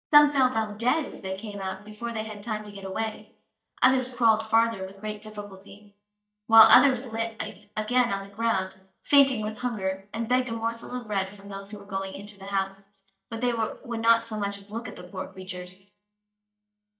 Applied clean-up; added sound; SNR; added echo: neural mask model DeepFilterNet 3.